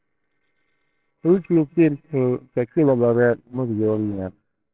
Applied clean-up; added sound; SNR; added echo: neural separator model SepFormer WHAMR!.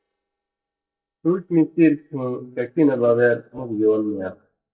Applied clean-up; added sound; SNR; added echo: neural mask model DeepFilterNet 3.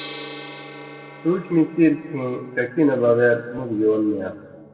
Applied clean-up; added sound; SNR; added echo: none; Gong; 18 dB; reverberation time 1.8 s.